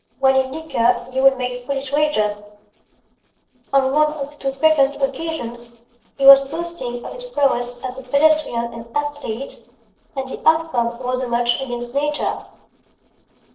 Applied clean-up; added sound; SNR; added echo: neural separator model SepFormer DNS4.